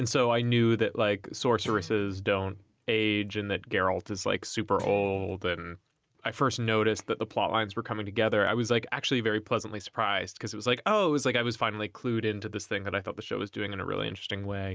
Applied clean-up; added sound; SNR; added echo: neural mask model RNNoise.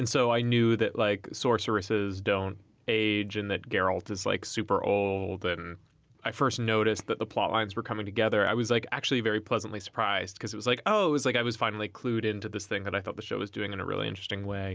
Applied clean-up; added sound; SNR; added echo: none; none; none; none.